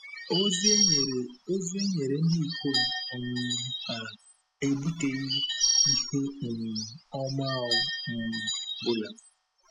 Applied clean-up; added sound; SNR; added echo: classical method spectral subtraction.